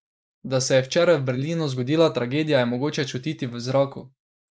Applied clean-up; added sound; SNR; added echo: neural mask model Resemble Enhance denoiser.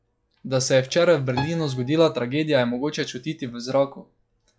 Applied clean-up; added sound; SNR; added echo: classical method log-MMSE.